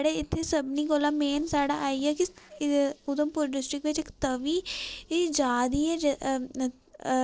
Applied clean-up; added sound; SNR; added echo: neural separator model SepFormer DNS4.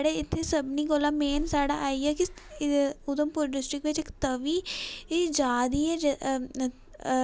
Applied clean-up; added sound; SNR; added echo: none; none; none; none.